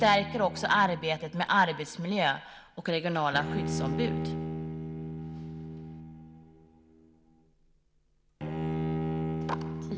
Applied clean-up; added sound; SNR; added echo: none; Bowed string instrument; 5 dB; none.